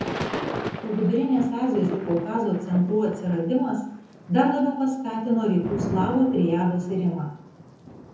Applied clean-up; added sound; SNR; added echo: none; Thunder / Rain; 10 dB; reverberation time 0.7 s.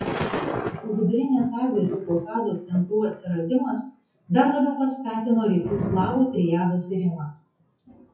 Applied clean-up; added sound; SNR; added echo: classical method WPE with log-MMSE.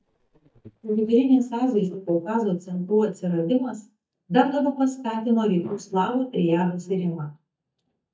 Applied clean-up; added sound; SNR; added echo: neural mask model DeepFilterNet 3.